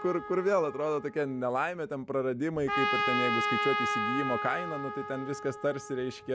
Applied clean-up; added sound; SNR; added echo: none; Trumpet; 3 dB; none.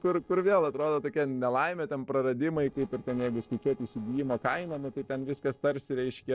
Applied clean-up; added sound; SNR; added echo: neural separator model SepFormer DNS4.